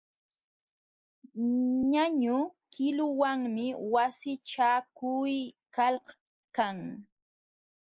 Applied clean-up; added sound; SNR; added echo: neural mask model Resemble Enhance denoiser.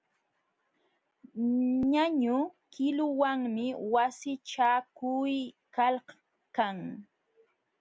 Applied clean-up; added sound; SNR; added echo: none; none; none; none.